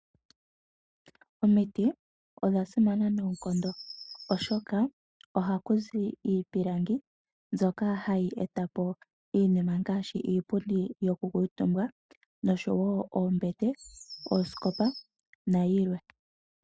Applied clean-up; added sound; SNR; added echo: classical method spectral subtraction.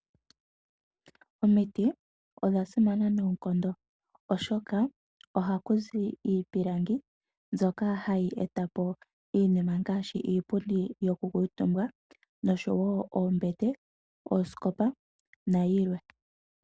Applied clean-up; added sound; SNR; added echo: none; none; none; none.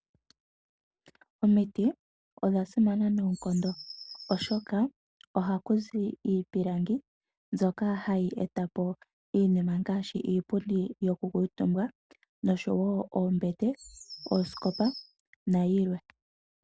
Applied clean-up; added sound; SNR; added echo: none; Bird vocalization, bird call, bird song; 18 dB; none.